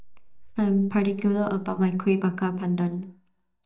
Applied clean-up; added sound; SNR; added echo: neural mask model DeepFilterNet 3.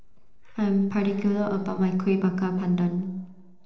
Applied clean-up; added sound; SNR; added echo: neural separator model SepFormer DNS4.